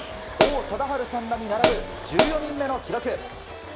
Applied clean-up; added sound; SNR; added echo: none; Hi-hat; -4 dB; none.